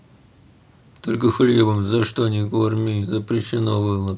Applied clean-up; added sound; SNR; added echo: none; none; none; none.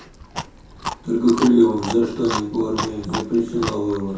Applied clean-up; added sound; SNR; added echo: none; Chewing, mastication; 10 dB; reverberation time 0.6 s.